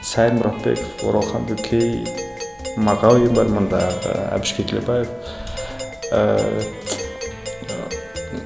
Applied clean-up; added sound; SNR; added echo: none; Doorbell; 12 dB; none.